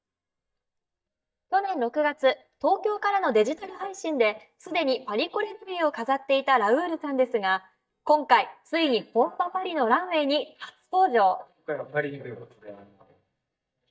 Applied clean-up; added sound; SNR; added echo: neural mask model DeepFilterNet 3.